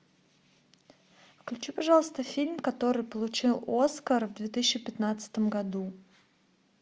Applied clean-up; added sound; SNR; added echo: none; none; none; none.